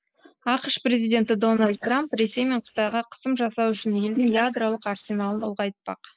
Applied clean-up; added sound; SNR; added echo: neural mask model Resemble Enhance denoiser.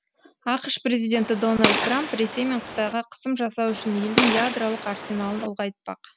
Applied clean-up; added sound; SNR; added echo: none; Gunshot, gunfire; 2 dB; none.